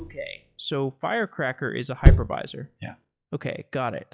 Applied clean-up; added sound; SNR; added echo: classical method log-MMSE.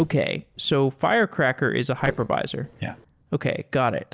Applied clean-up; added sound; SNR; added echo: neural separator model SepFormer DNS4.